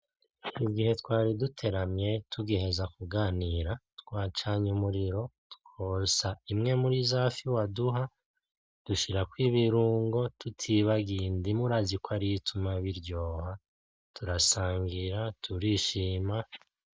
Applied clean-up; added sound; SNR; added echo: none; none; none; none.